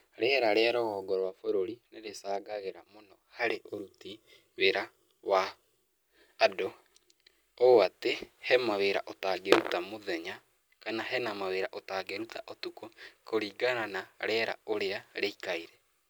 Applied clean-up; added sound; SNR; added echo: none; none; none; none.